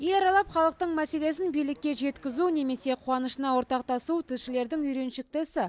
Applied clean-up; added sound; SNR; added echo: none; none; none; none.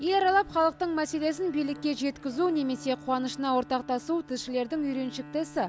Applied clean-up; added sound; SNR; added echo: none; Bowed string instrument; 19 dB; none.